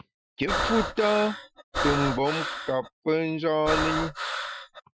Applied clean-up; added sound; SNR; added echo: classical method Wiener filter.